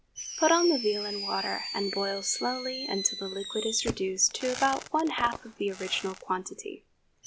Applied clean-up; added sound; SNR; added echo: none; Fireworks; 8 dB; none.